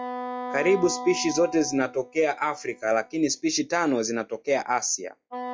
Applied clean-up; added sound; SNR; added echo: classical method log-MMSE.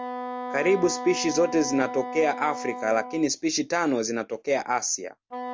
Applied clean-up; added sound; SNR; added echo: none; Wind instrument, woodwind instrument; 10 dB; none.